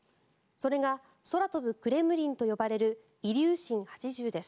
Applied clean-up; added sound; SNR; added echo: none; none; none; none.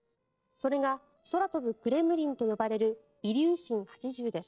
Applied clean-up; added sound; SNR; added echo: neural separator model SepFormer DNS4.